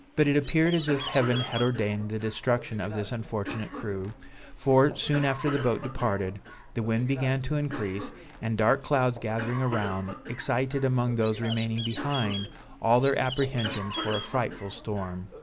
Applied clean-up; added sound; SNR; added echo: none; Bird + Cough; 12 dB; none.